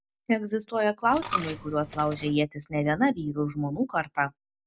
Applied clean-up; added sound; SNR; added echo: none; Coin (dropping); 11 dB; none.